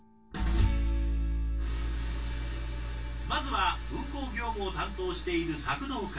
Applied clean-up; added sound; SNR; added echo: none; none; none; reverberation time 0.1 s.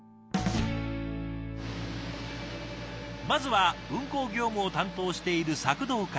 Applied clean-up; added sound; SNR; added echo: none; none; none; none.